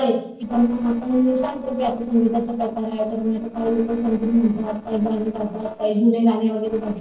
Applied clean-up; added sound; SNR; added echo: neural separator model SepFormer DNS4.